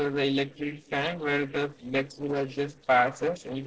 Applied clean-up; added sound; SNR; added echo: neural separator model SepFormer DNS4.